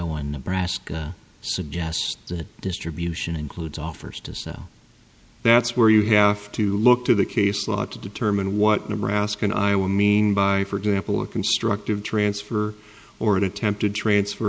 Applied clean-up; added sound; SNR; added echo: none; none; none; none.